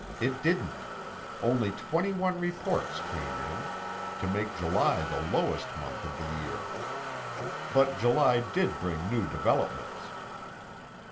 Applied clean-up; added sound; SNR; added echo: none; Motor vehicle (road); 6 dB; reverberation time 0.5 s.